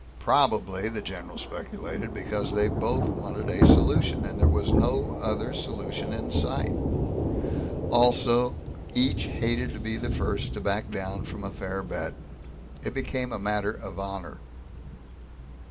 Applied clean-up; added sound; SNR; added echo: none; Thunder / Rain; -1 dB; none.